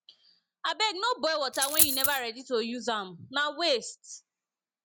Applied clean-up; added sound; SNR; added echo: none; Coin (dropping); -5 dB; none.